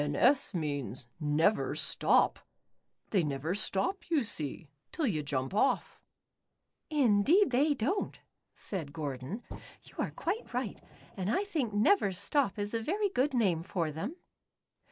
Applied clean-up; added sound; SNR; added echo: neural mask model Resemble Enhance denoiser.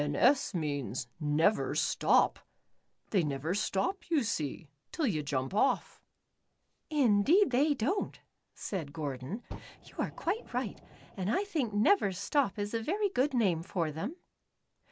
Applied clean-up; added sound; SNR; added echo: none; Fire; 19 dB; none.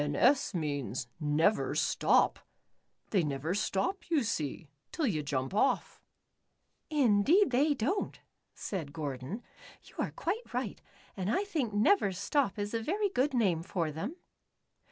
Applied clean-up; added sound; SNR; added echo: none; none; none; none.